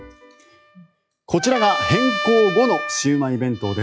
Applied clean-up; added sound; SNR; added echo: classical method log-MMSE.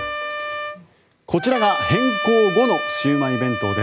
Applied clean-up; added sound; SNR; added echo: none; Trumpet; 5 dB; none.